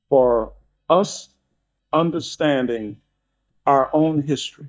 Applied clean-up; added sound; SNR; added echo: neural mask model DeepFilterNet 3.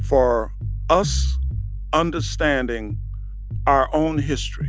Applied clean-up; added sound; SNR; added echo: none; none; none; none.